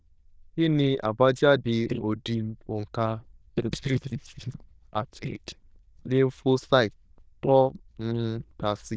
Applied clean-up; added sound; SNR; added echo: neural diffusion model UNIVERSE++.